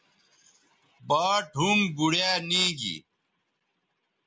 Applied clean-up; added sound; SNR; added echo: none; none; none; none.